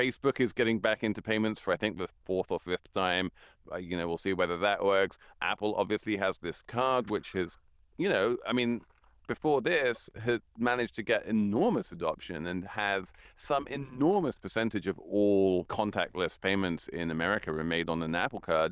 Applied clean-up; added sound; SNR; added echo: neural diffusion model UNIVERSE++.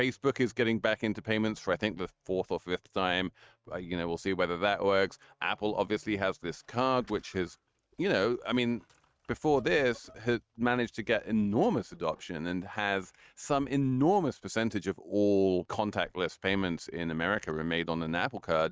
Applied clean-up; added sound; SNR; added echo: neural mask model RNNoise.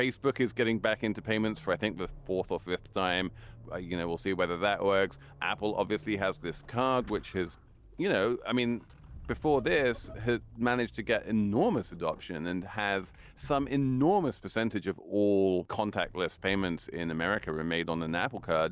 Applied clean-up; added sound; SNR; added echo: none; Squeak / Accelerating, revving, vroom / Vehicle; 20 dB; none.